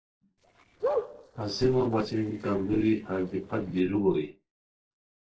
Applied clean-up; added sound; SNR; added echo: neural separator model SepFormer DNS4.